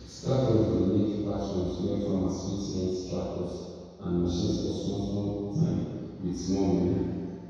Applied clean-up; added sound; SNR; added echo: none; none; none; reverberation time 2.0 s.